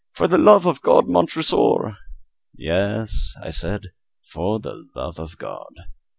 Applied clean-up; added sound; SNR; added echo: none; none; none; none.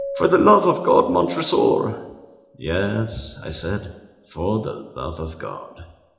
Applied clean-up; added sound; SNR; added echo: none; Keyboard (musical); 16 dB; reverberation time 0.8 s.